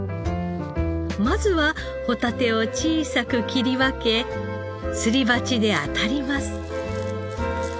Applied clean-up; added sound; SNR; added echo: none; none; none; none.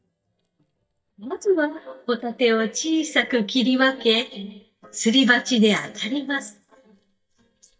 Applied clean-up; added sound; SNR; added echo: neural mask model DeepFilterNet 3.